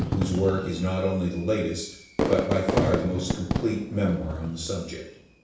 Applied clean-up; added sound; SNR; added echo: none; Fireworks; 3 dB; reverberation time 0.7 s.